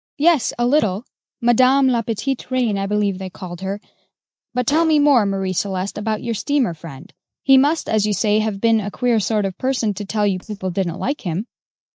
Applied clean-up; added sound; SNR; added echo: neural mask model DeepFilterNet 3.